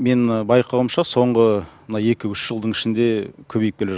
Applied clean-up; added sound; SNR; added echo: none; none; none; none.